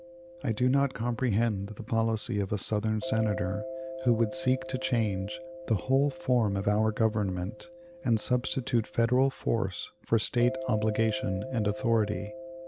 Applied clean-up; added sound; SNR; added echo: none; Mallet percussion; 13 dB; none.